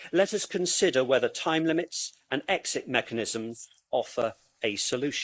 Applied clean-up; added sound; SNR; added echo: neural mask model Resemble Enhance denoiser.